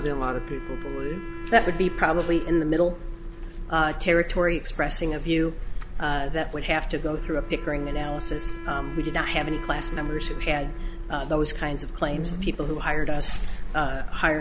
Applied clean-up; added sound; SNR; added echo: none; Wind instrument, woodwind instrument; 17 dB; none.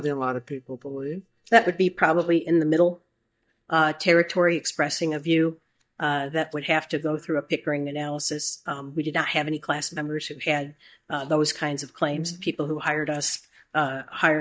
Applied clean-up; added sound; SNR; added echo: neural mask model DeepFilterNet 3.